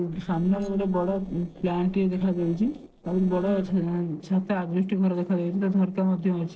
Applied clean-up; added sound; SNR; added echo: neural separator model SepFormer DNS4.